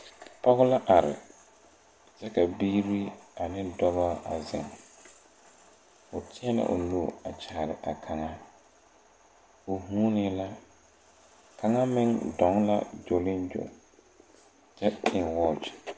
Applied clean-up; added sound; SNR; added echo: none; none; none; none.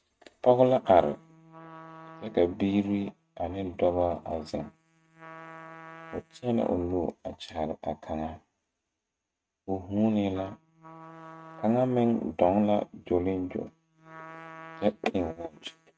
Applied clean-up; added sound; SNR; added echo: neural mask model RNNoise.